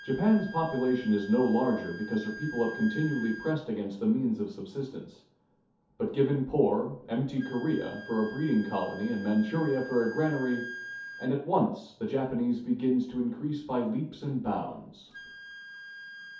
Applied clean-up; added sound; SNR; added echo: none; Wind instrument, woodwind instrument; 16 dB; reverberation time 0.5 s.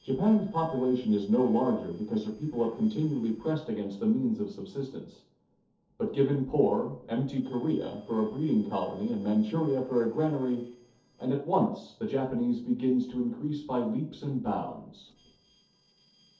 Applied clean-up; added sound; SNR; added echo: neural separator model SepFormer DNS4.